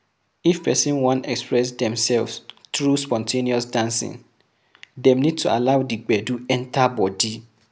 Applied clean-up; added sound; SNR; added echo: none; none; none; none.